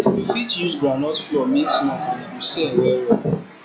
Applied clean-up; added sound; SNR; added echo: classical method log-MMSE.